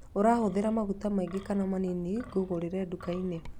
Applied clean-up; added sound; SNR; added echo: none; Wind; 17 dB; none.